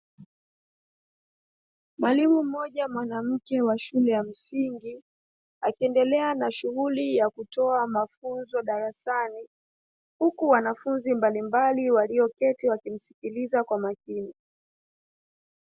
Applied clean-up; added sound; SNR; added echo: none; none; none; none.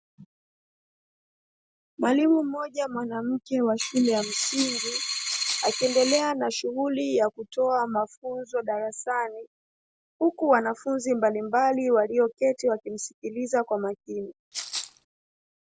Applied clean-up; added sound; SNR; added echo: none; Coin (dropping) + Rattle (instrument); 4 dB; none.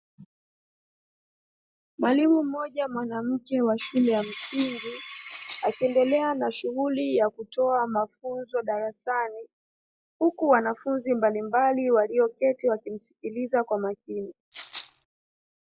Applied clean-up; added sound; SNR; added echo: classical method log-MMSE.